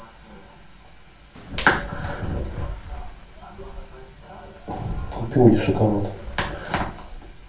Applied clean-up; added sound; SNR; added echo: none; Fireworks; 15 dB; reverberation time 0.3 s.